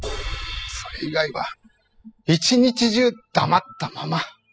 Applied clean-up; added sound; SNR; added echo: classical method spectral subtraction.